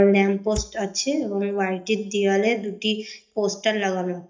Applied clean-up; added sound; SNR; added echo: neural mask model DeepFilterNet 3.